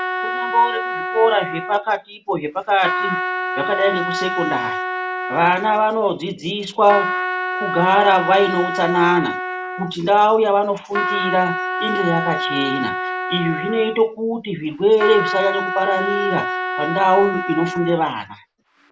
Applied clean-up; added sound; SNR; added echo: none; Trumpet; 5 dB; none.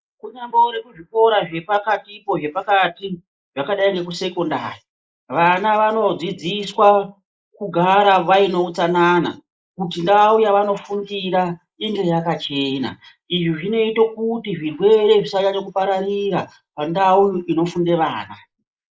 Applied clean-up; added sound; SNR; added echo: neural mask model Resemble Enhance denoiser.